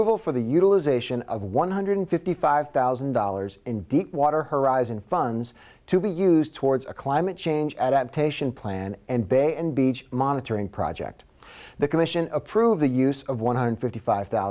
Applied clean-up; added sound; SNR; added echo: none; none; none; none.